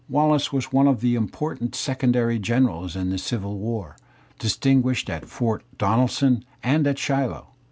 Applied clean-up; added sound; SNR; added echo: none; none; none; none.